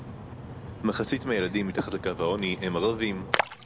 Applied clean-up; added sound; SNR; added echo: none; Splash, splatter; 6 dB; none.